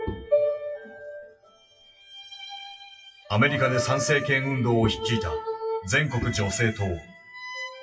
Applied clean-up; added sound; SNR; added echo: classical method WPE with log-MMSE.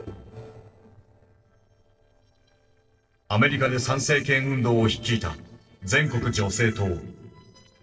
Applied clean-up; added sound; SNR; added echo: neural separator model SepFormer DNS4.